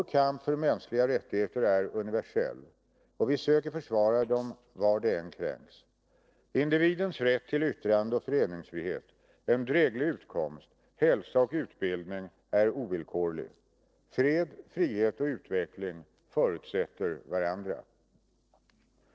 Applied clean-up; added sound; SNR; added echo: neural separator model SepFormer DNS4.